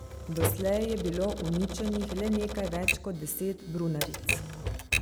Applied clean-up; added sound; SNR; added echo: none; Typewriter; 2 dB; none.